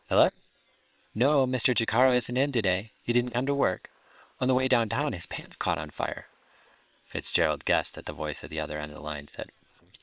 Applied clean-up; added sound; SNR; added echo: neural separator model SepFormer WHAM!.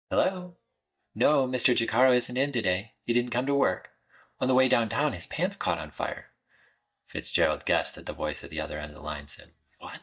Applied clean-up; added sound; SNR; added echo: neural mask model DeepFilterNet 3.